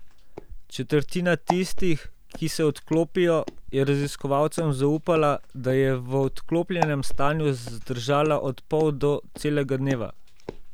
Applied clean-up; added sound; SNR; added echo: none; Walk, footsteps; 6 dB; none.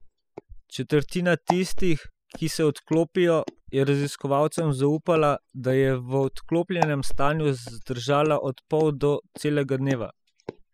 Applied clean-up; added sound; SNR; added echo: classical method spectral subtraction.